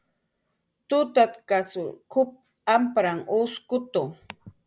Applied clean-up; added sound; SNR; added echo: none; none; none; none.